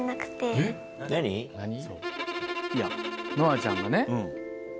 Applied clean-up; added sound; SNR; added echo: none; Bowed string instrument; 5 dB; none.